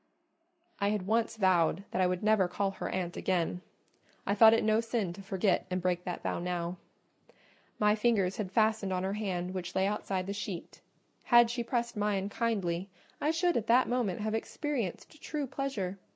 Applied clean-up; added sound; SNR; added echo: none; none; none; none.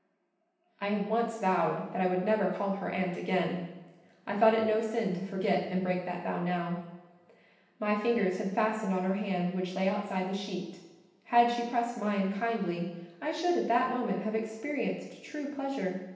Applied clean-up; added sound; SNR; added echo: none; none; none; reverberation time 0.9 s.